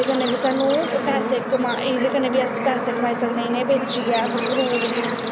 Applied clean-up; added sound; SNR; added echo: none; Bird / Insect / Frog; 0 dB; none.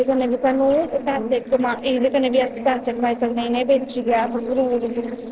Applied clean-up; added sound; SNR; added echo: neural separator model SepFormer DNS4.